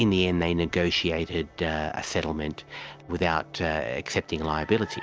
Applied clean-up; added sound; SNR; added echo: none; none; none; none.